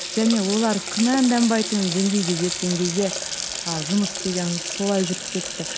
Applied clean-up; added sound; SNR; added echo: none; Water tap, faucet; 6 dB; none.